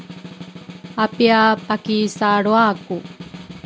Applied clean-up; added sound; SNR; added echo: none; Snare drum; 16 dB; none.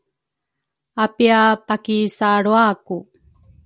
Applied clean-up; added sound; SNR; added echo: none; none; none; none.